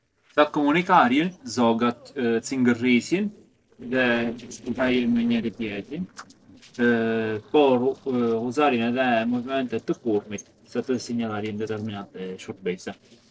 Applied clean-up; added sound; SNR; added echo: neural separator model SepFormer DNS4.